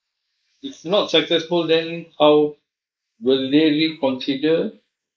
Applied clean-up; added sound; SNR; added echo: neural mask model Resemble Enhance denoiser.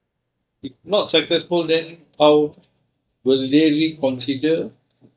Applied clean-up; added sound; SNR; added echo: neural mask model DeepFilterNet 3.